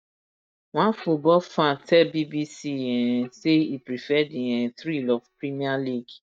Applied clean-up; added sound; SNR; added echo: neural mask model DeepFilterNet 3.